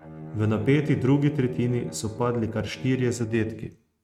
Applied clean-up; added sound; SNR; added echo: neural mask model RNNoise.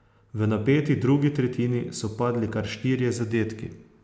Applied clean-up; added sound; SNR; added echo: none; none; none; none.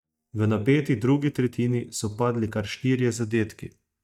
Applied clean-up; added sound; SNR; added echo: neural mask model DeepFilterNet 3.